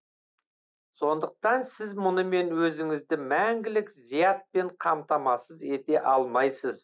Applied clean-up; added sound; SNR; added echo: none; none; none; none.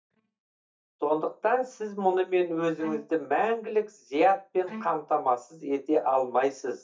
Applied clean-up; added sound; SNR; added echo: neural mask model DeepFilterNet 3.